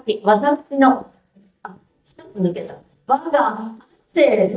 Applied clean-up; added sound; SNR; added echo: neural mask model DeepFilterNet 3.